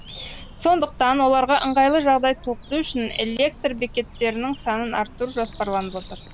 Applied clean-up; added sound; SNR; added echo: none; Bird; 16 dB; none.